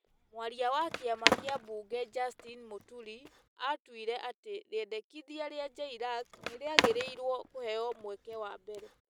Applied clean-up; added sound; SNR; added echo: none; Skateboard; -1 dB; none.